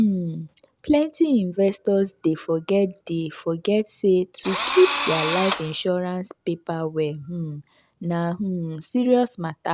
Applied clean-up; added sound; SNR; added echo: none; Engine / Drill; -1 dB; none.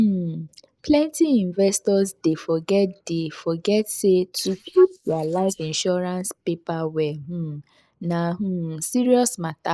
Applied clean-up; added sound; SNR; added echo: neural mask model Resemble Enhance denoiser.